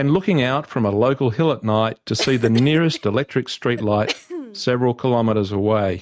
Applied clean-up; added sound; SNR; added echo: neural mask model RNNoise.